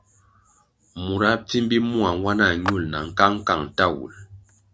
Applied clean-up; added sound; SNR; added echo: none; Clapping; 12 dB; none.